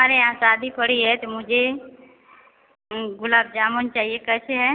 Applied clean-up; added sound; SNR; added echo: none; none; none; none.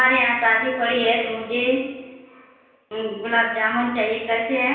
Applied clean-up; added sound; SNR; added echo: none; none; none; reverberation time 0.9 s.